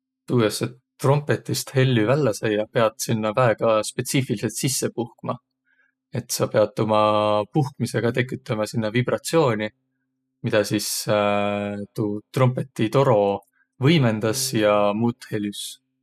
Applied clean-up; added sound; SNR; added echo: classical method spectral subtraction.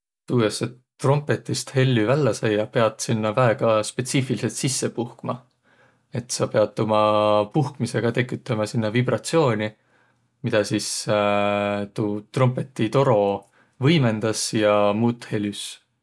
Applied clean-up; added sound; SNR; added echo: none; none; none; none.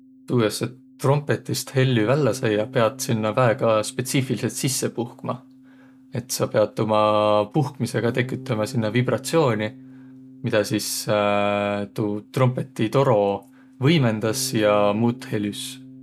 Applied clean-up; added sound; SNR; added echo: none; Bass guitar; 20 dB; none.